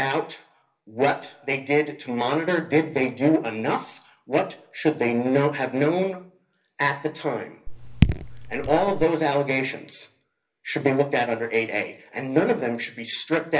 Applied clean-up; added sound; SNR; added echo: none; Raindrop / Drip; 0 dB; reverberation time 0.3 s.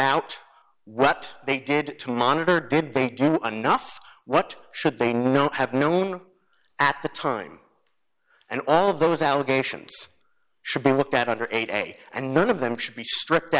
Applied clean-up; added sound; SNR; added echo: none; none; none; none.